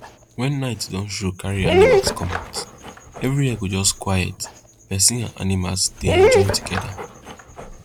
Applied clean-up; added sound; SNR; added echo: none; Dog; -1 dB; none.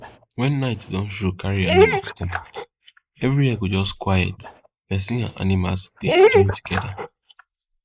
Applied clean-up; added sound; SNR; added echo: neural mask model Resemble Enhance denoiser.